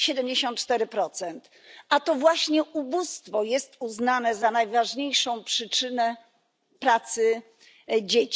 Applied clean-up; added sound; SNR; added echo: none; none; none; none.